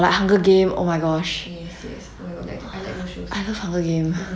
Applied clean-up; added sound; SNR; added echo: none; none; none; none.